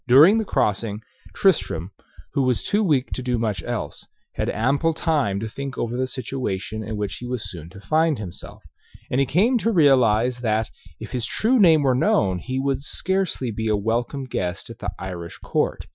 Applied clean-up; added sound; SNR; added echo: classical method Wiener filter.